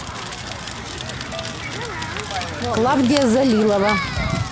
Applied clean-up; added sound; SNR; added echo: none; Crackle; 5 dB; none.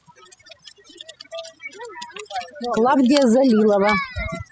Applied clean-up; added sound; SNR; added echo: classical method spectral subtraction.